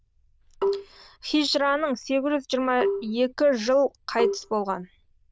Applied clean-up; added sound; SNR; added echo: neural diffusion model UNIVERSE++.